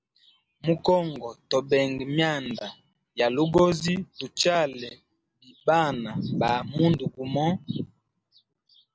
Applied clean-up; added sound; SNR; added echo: none; none; none; none.